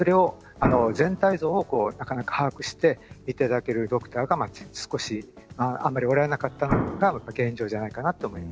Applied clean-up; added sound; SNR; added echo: none; Explosion; 4 dB; none.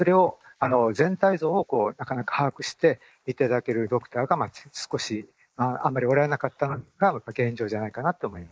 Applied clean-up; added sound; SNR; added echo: neural mask model Resemble Enhance denoiser.